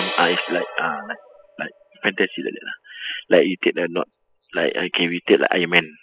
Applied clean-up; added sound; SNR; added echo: classical method spectral subtraction.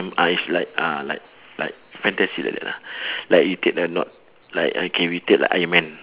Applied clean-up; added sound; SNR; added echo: none; none; none; none.